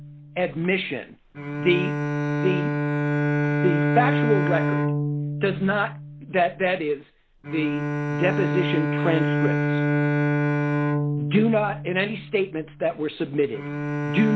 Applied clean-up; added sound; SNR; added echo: none; Bowed string instrument; -1 dB; none.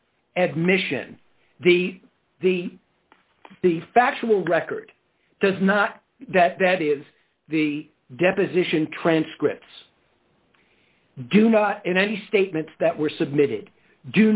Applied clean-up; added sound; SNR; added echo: none; none; none; none.